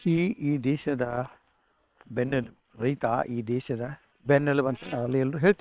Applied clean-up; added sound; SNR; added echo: neural separator model SepFormer WHAM!.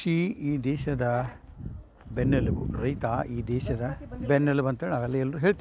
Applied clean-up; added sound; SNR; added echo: none; none; none; none.